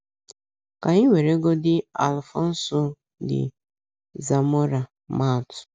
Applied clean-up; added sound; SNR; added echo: none; none; none; none.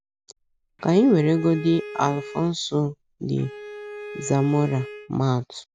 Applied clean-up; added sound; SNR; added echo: none; Bowed string instrument; 14 dB; none.